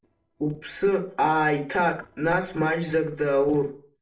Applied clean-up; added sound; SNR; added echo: neural separator model SepFormer DNS4.